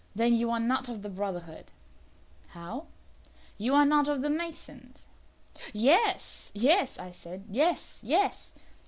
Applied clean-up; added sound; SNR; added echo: none; none; none; none.